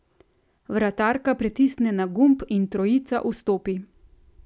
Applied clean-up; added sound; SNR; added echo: none; none; none; none.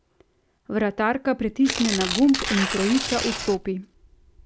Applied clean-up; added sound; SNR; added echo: none; Tearing; 5 dB; none.